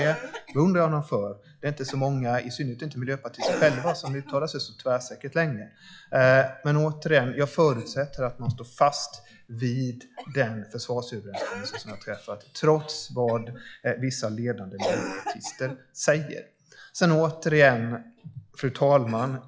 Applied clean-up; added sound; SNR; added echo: classical method log-MMSE.